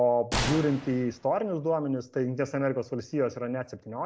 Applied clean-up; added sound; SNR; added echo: none; Gunshot, gunfire; 10 dB; none.